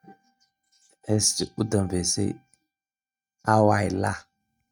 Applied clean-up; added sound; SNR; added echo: neural mask model RNNoise.